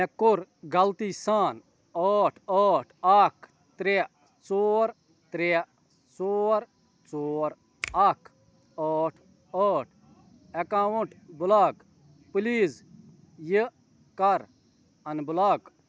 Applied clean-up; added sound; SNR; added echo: none; Finger snapping; 18 dB; none.